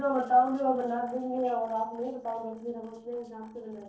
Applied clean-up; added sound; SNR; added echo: neural separator model SepFormer DNS4.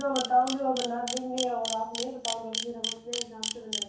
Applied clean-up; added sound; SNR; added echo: none; Camera; 5 dB; reverberation time 0.6 s.